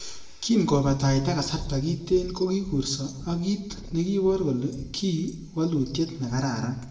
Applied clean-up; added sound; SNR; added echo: none; Purr; 16 dB; reverberation time 0.6 s.